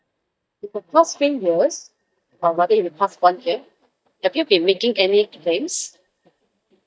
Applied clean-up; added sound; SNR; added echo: neural mask model DeepFilterNet 3.